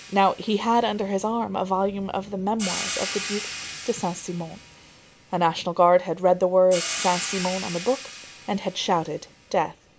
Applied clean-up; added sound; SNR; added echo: none; Hi-hat; 12 dB; none.